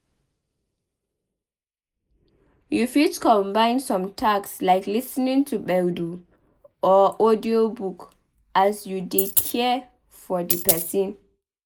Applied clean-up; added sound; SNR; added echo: neural mask model Resemble Enhance denoiser.